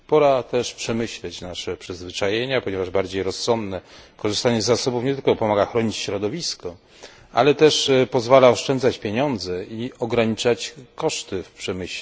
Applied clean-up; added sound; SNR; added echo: none; none; none; none.